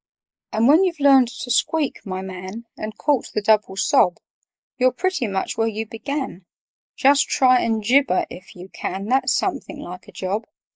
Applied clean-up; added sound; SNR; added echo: neural mask model Resemble Enhance denoiser.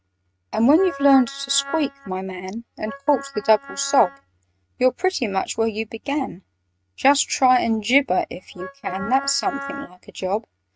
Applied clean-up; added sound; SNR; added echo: neural mask model RNNoise.